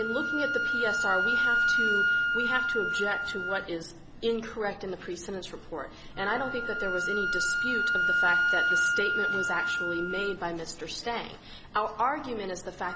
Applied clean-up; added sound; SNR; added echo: none; Wind instrument, woodwind instrument; -3 dB; none.